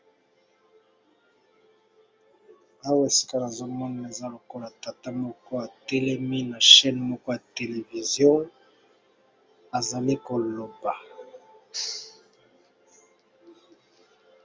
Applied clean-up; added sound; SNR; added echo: none; none; none; none.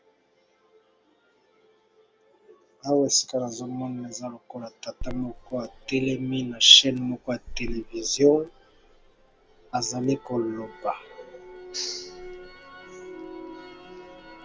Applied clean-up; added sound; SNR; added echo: none; Crackle; 15 dB; none.